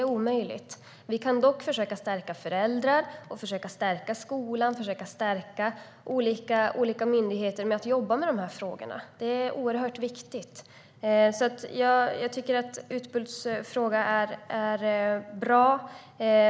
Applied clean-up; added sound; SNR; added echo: none; none; none; none.